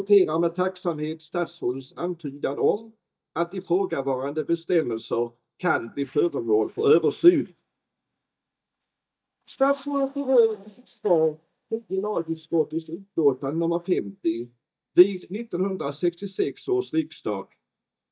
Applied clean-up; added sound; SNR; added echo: neural mask model DeepFilterNet 3.